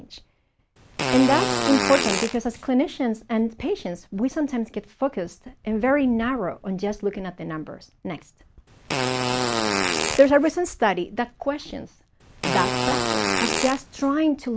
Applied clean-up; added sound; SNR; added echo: none; Fart; 1 dB; none.